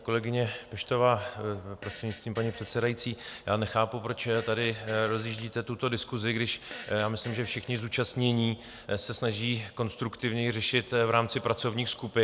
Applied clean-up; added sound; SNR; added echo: none; Fart; 19 dB; none.